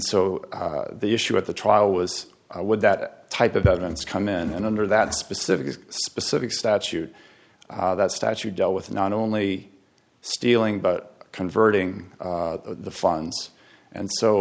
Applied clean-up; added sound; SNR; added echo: none; none; none; none.